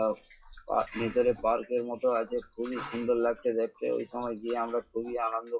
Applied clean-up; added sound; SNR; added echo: classical method WPE with log-MMSE.